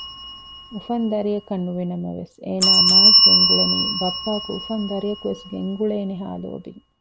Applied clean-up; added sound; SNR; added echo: none; Bell; -5 dB; none.